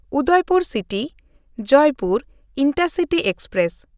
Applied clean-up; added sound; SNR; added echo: none; none; none; none.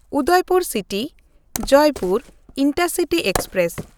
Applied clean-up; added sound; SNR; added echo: none; Wood; 14 dB; none.